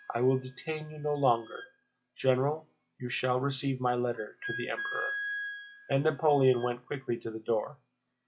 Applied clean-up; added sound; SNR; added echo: classical method log-MMSE.